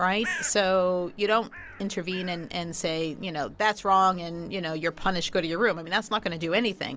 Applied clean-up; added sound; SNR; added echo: none; Bird; 17 dB; none.